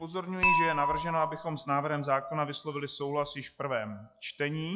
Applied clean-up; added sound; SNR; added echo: classical method log-MMSE.